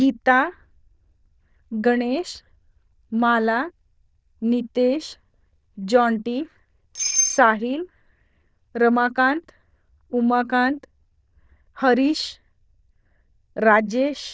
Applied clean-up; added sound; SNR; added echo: neural diffusion model UNIVERSE++.